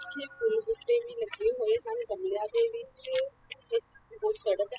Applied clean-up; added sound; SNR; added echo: classical method spectral subtraction.